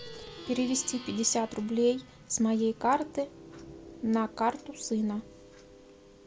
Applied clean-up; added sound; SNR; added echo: none; Plucked string instrument; 18 dB; none.